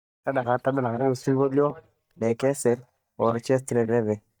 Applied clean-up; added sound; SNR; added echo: neural mask model DeepFilterNet 3.